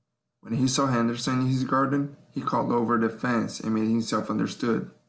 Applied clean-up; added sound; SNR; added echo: none; none; none; none.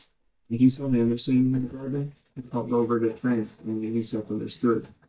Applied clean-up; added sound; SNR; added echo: neural mask model DeepFilterNet 3.